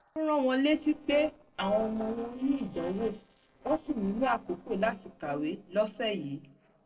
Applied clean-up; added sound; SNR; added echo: neural separator model SepFormer DNS4.